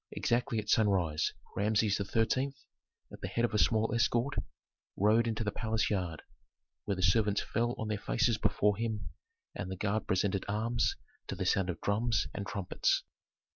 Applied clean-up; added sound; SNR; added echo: none; none; none; none.